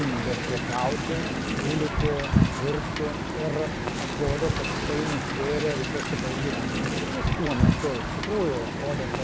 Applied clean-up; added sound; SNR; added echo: none; Wind; -3 dB; none.